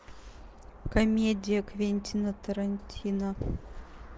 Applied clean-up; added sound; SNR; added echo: none; none; none; none.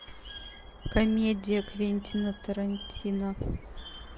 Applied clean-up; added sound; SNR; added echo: none; Bird; 17 dB; none.